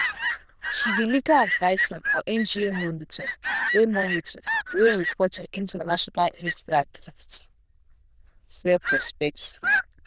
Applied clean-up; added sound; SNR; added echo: neural diffusion model UNIVERSE++.